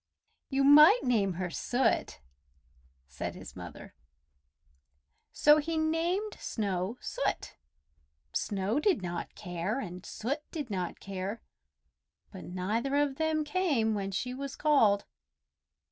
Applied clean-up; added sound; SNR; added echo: none; none; none; none.